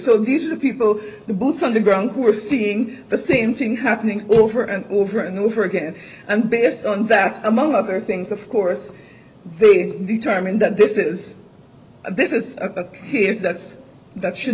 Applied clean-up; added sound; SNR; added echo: none; none; none; none.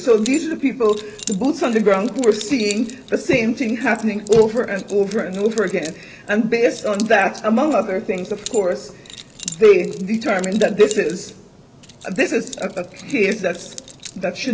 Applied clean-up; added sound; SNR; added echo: none; Keys jangling; 18 dB; none.